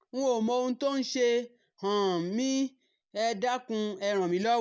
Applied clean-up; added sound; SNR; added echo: none; none; none; none.